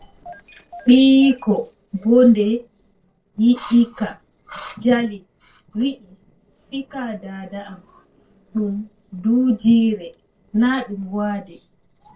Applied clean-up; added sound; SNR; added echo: neural separator model SepFormer DNS4.